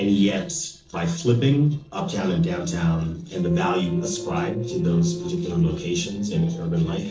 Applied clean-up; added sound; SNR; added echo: neural separator model SepFormer DNS4.